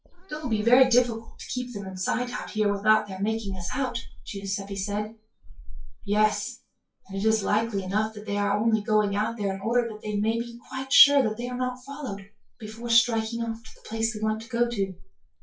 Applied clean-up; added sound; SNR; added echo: classical method WPE with log-MMSE.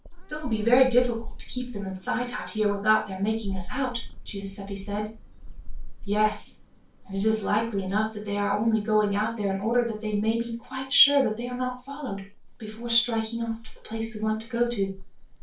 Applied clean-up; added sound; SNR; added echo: none; Meow / Purr; 10 dB; reverberation time 0.2 s.